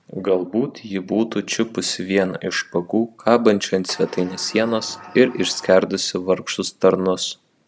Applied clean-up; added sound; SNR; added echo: none; Sliding door; 19 dB; none.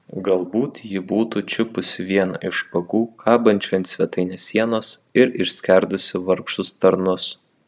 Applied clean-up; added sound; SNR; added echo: none; none; none; none.